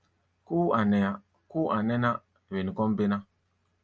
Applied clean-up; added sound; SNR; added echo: none; none; none; none.